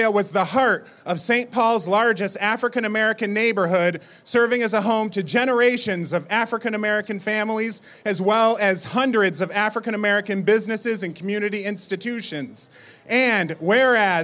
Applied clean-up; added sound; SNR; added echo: none; none; none; none.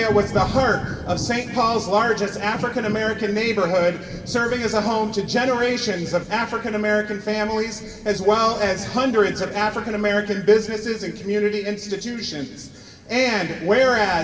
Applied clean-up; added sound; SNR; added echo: none; Thunder; 14 dB; reverberation time 2.4 s.